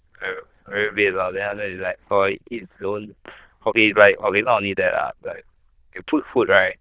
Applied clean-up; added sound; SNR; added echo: neural diffusion model UNIVERSE++.